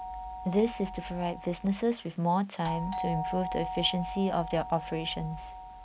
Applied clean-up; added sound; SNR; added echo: none; Doorbell; 7 dB; none.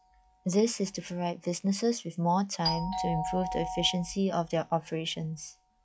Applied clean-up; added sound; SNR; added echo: classical method log-MMSE.